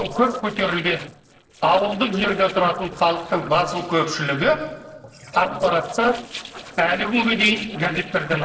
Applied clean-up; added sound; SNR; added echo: neural separator model SepFormer DNS4.